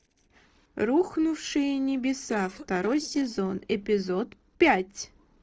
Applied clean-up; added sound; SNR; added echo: neural separator model SepFormer DNS4.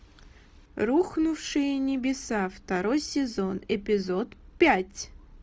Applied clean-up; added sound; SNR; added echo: none; none; none; none.